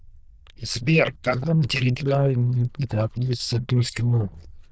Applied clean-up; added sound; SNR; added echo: neural diffusion model UNIVERSE++.